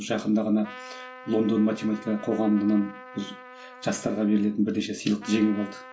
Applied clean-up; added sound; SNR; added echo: none; Trumpet; 18 dB; reverberation time 0.2 s.